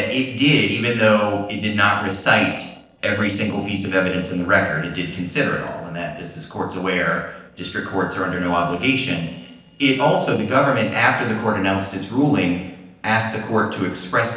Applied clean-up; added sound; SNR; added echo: neural separator model SepFormer DNS4.